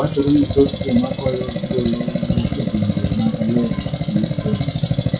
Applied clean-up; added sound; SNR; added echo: classical method WPE with log-MMSE.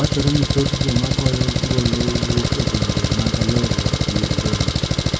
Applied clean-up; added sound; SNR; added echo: none; Engine; -5 dB; reverberation time 2.0 s.